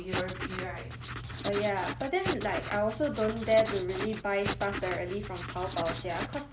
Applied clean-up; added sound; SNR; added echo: none; Writing; 4 dB; none.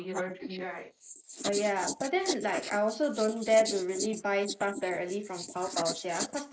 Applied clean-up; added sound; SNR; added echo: neural mask model Resemble Enhance denoiser.